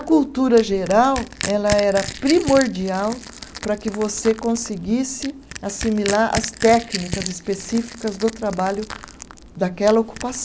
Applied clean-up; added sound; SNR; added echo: none; Crushing; 12 dB; none.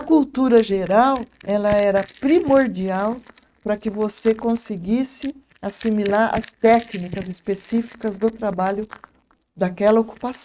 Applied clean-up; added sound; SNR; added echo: neural mask model RNNoise.